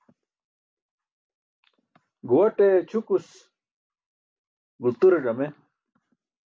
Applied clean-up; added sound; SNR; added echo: none; none; none; none.